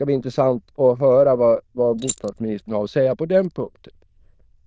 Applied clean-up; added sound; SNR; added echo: neural diffusion model UNIVERSE++.